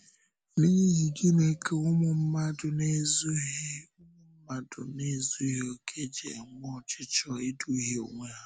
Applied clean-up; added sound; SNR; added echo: none; none; none; none.